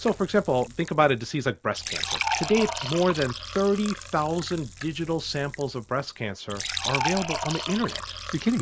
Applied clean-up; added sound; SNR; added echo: none; Fill (with liquid) / Trickle, dribble; 7 dB; none.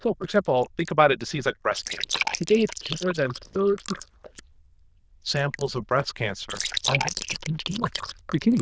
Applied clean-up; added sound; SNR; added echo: neural diffusion model UNIVERSE++.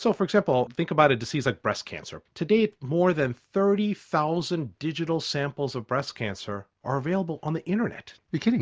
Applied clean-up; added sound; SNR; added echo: none; none; none; none.